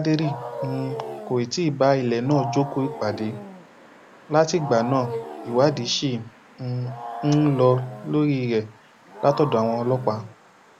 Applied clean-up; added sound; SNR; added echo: none; Wild animals; 12 dB; none.